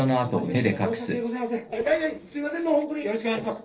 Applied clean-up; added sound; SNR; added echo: neural separator model SepFormer DNS4.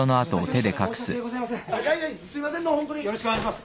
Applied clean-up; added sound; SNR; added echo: none; none; none; none.